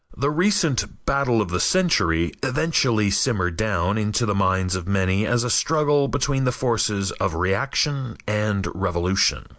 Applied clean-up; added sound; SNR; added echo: none; none; none; none.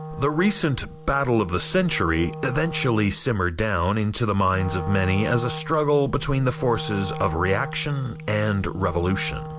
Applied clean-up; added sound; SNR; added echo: none; Wind instrument, woodwind instrument; 12 dB; none.